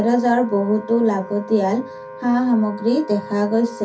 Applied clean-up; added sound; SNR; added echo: none; Wind instrument, woodwind instrument; 16 dB; reverberation time 0.3 s.